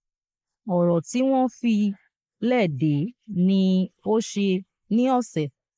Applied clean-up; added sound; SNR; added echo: neural mask model Resemble Enhance denoiser.